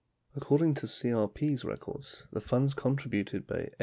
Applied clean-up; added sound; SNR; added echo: none; none; none; none.